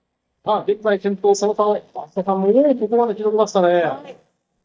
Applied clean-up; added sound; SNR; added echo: neural mask model DeepFilterNet 3.